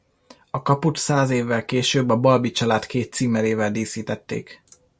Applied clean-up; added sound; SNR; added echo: none; none; none; none.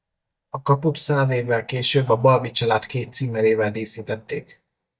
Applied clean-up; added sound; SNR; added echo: neural mask model DeepFilterNet 3.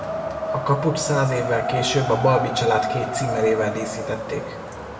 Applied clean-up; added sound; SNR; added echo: none; Wind; 4 dB; reverberation time 1.8 s.